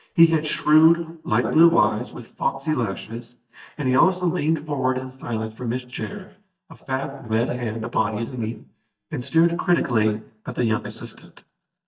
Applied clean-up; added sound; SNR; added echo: neural mask model DeepFilterNet 3.